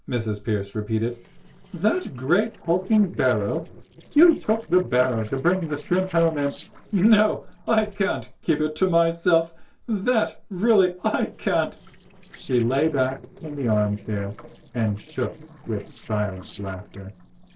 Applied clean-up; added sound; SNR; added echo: neural separator model SepFormer DNS4.